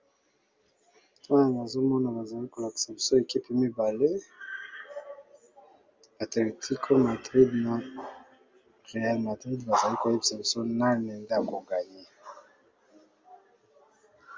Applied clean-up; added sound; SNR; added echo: none; none; none; none.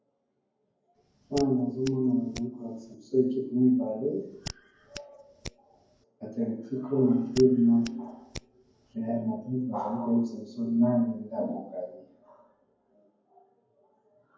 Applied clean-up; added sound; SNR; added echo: none; Hands; 17 dB; reverberation time 0.9 s.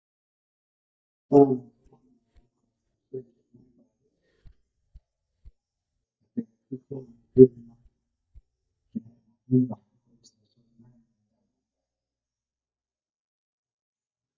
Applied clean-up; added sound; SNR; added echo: neural mask model DeepFilterNet 3.